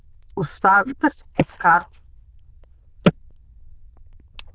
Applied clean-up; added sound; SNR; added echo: neural diffusion model UNIVERSE++.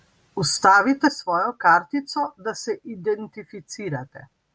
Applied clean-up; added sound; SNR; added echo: none; none; none; none.